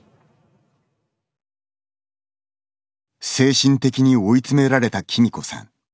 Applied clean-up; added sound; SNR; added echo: none; none; none; none.